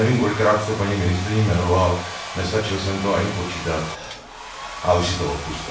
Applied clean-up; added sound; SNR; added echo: none; Domestic sounds, home sounds; 11 dB; reverberation time 0.4 s.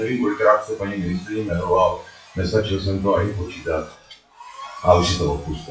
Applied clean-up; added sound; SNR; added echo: classical method WPE with log-MMSE.